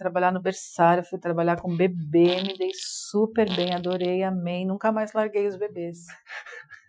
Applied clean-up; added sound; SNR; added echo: classical method Wiener filter.